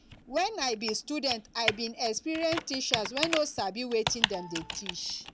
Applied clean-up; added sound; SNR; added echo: none; Computer keyboard; 4 dB; none.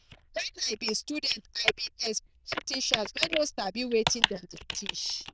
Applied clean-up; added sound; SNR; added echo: neural diffusion model UNIVERSE++.